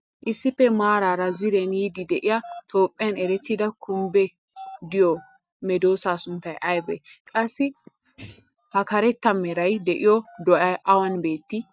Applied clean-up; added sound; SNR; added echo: neural mask model DeepFilterNet 3.